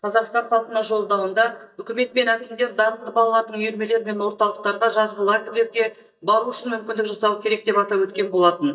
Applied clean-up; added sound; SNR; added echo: neural mask model DeepFilterNet 3.